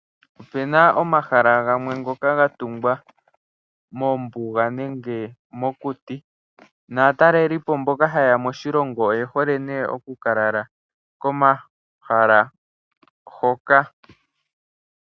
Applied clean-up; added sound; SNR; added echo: none; none; none; none.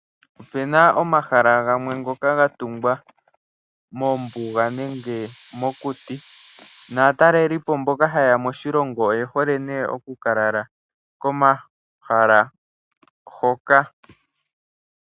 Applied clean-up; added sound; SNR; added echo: none; Hiss; 19 dB; none.